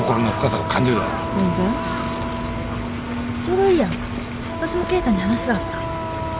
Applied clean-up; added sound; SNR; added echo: none; Wind instrument, woodwind instrument + Engine; 4 dB; none.